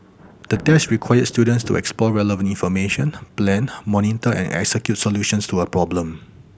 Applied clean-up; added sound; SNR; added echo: none; Thunder; 19 dB; none.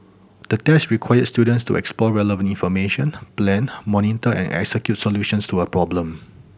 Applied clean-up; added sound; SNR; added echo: none; none; none; none.